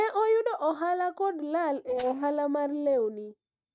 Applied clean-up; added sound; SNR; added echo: neural mask model RNNoise.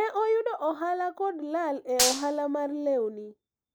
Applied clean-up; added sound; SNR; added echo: none; Gunshot, gunfire; 2 dB; none.